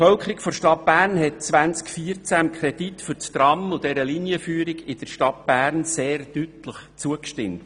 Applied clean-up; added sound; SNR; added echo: none; none; none; none.